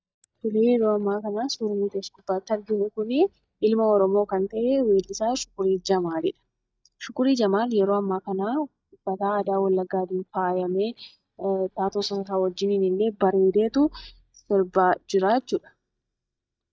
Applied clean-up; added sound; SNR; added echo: neural mask model DeepFilterNet 3.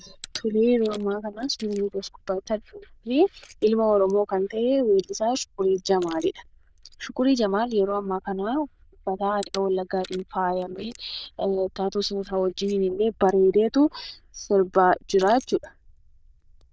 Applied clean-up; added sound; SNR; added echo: neural diffusion model UNIVERSE++.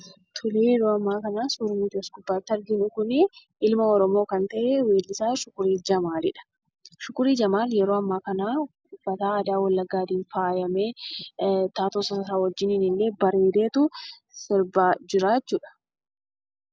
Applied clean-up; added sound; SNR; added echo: none; none; none; none.